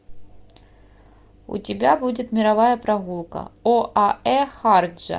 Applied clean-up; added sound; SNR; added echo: none; none; none; none.